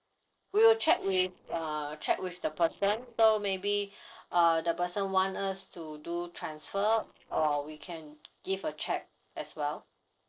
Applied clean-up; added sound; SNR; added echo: neural separator model SepFormer DNS4.